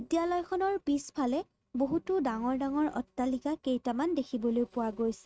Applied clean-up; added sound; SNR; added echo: neural mask model RNNoise.